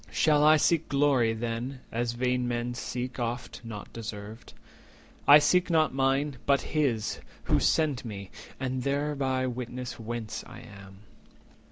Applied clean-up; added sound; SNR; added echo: none; Gunshot, gunfire; 3 dB; none.